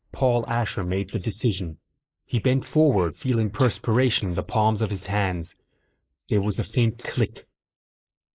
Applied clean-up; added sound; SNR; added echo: neural mask model Resemble Enhance denoiser.